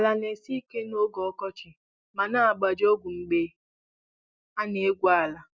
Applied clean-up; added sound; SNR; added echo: none; none; none; none.